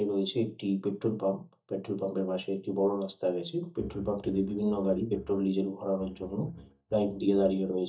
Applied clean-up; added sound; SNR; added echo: neural mask model DeepFilterNet 3.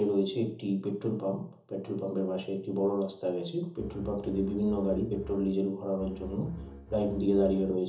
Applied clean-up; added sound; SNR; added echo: none; Bowed string instrument; 13 dB; reverberation time 0.7 s.